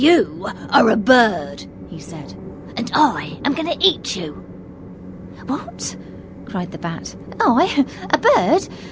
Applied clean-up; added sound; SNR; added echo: none; Train; 14 dB; none.